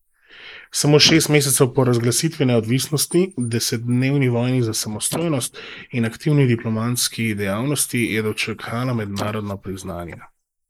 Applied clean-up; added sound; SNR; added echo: neural mask model Resemble Enhance denoiser.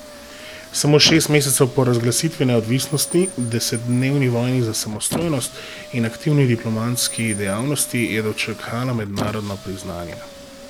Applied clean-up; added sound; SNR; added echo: none; Squeak; 14 dB; none.